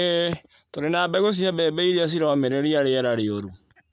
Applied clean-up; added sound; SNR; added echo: none; none; none; none.